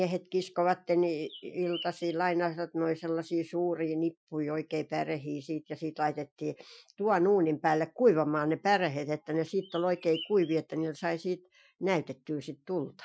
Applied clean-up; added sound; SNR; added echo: classical method Wiener filter.